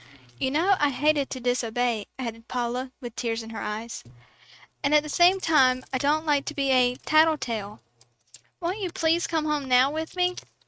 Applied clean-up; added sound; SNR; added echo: neural mask model RNNoise.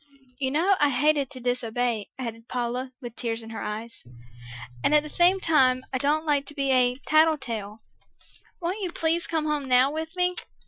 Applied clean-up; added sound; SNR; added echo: classical method Wiener filter.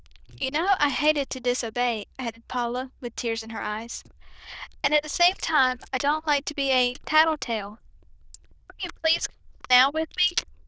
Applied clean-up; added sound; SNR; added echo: neural diffusion model UNIVERSE++.